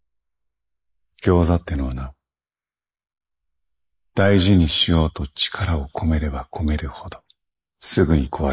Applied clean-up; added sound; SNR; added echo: neural mask model Resemble Enhance denoiser.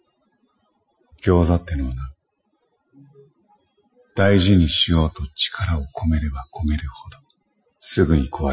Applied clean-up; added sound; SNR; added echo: classical method Wiener filter.